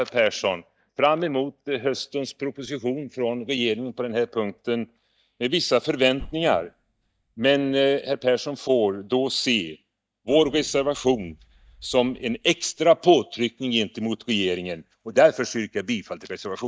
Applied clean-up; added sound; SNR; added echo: neural mask model DeepFilterNet 3.